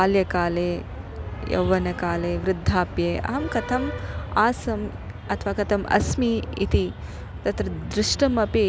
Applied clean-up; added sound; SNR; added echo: none; none; none; none.